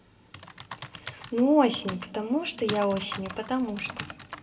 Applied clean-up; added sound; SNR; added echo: none; Typing; 11 dB; reverberation time 2.8 s.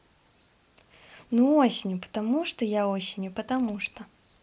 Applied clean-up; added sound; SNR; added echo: none; none; none; none.